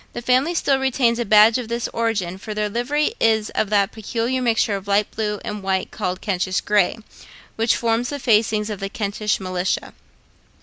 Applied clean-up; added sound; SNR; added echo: none; none; none; none.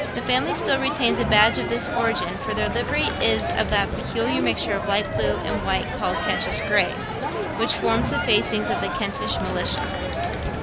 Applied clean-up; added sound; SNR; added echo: none; Crowd; 2 dB; none.